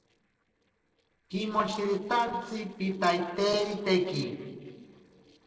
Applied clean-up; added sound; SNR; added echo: neural separator model SepFormer DNS4.